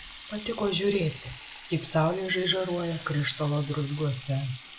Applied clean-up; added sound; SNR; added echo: none; Sink (filling or washing) / Water tap, faucet; 11 dB; none.